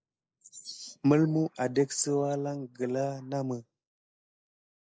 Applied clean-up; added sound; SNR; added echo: neural mask model Resemble Enhance denoiser.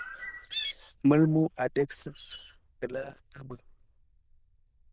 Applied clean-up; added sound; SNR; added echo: neural diffusion model UNIVERSE++.